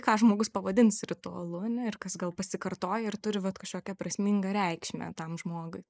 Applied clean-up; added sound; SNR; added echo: neural mask model Resemble Enhance denoiser.